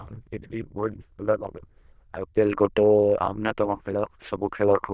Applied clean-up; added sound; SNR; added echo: neural diffusion model UNIVERSE++.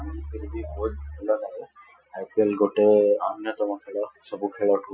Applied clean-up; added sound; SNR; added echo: classical method Wiener filter.